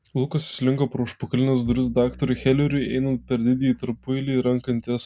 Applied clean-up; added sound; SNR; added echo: none; Bowed string instrument; 19 dB; none.